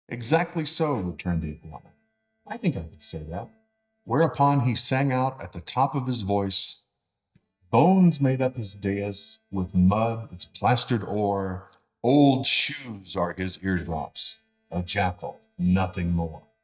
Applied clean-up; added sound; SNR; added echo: neural mask model DeepFilterNet 3.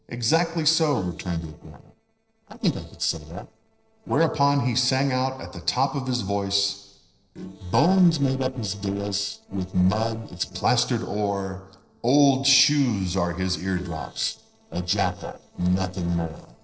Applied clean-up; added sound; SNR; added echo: neural separator model SepFormer DNS4.